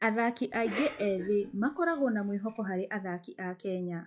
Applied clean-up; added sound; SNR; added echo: classical method log-MMSE.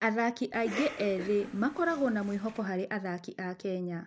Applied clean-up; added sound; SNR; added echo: none; Cough; 11 dB; none.